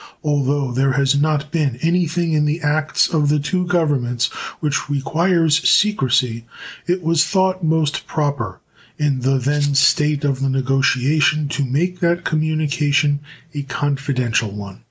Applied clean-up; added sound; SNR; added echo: neural mask model Resemble Enhance denoiser.